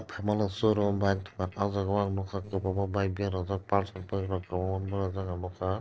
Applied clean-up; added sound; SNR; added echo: neural separator model SepFormer DNS4.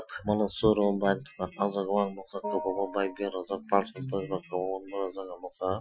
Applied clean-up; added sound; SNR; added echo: classical method Wiener filter.